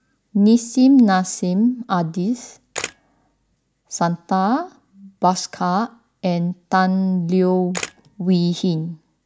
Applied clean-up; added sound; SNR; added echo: none; Camera; 16 dB; none.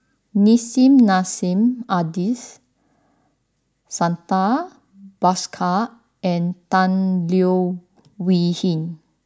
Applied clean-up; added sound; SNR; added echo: none; none; none; none.